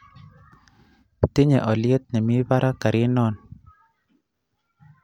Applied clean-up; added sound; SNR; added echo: none; none; none; none.